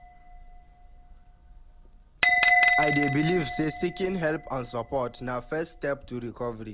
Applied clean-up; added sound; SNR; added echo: none; Bell; -1 dB; none.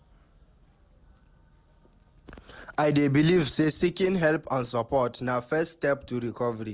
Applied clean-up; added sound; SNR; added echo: none; none; none; none.